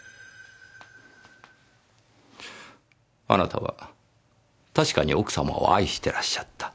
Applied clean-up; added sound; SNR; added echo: none; none; none; none.